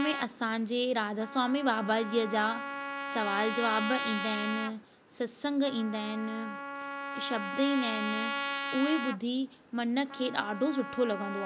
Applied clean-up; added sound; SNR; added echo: none; Trumpet; 6 dB; none.